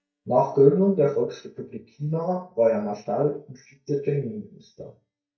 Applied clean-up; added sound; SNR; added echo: neural mask model DeepFilterNet 3.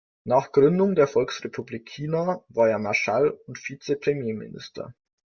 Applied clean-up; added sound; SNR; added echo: none; none; none; none.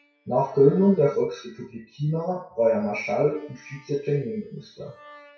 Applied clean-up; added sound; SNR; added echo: classical method WPE with log-MMSE.